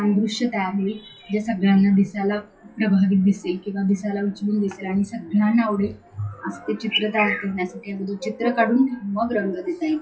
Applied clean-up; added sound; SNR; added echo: classical method WPE with log-MMSE.